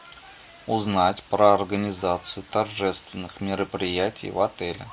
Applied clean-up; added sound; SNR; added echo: none; none; none; none.